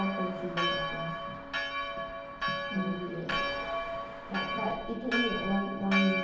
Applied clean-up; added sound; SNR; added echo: none; Church bell; 0 dB; reverberation time 1.0 s.